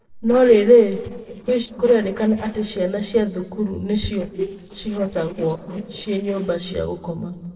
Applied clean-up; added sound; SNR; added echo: neural separator model SepFormer DNS4.